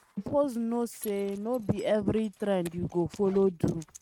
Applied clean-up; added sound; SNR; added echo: neural mask model RNNoise.